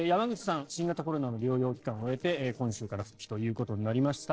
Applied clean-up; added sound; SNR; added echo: neural separator model SepFormer DNS4.